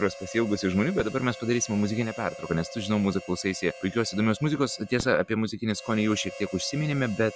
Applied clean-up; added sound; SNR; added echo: none; Fireworks + Harmonica; 15 dB; none.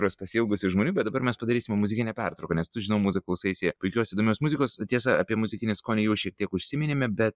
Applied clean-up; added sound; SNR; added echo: none; none; none; none.